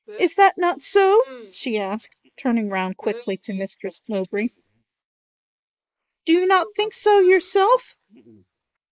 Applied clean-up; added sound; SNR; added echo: neural mask model Resemble Enhance denoiser.